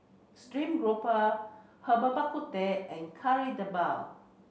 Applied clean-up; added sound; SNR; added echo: none; none; none; none.